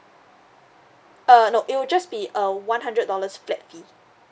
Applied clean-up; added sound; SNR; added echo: none; none; none; none.